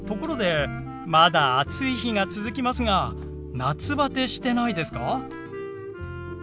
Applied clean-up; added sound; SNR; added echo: none; none; none; none.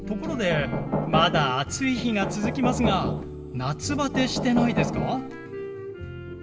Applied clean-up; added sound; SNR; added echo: none; Knock; 2 dB; reverberation time 1.6 s.